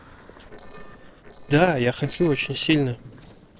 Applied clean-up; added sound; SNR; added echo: neural separator model SepFormer DNS4.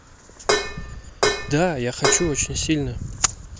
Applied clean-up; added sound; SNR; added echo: none; Dishes, pots, and pans; 0 dB; none.